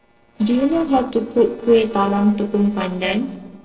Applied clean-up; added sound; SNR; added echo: neural separator model SepFormer DNS4.